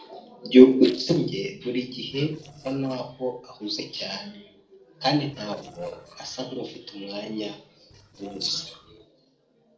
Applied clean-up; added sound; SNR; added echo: neural separator model SepFormer DNS4.